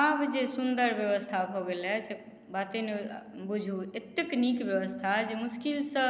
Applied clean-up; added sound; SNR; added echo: none; none; none; none.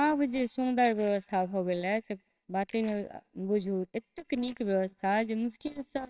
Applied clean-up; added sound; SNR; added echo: neural separator model SepFormer WHAMR!.